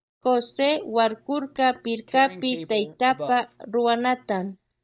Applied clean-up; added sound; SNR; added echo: neural mask model DeepFilterNet 3.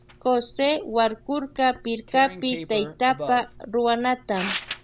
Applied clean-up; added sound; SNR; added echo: none; Tearing; 13 dB; none.